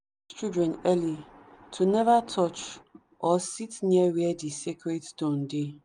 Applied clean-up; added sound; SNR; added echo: none; none; none; none.